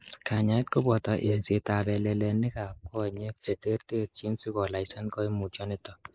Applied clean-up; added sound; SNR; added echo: neural mask model Resemble Enhance denoiser.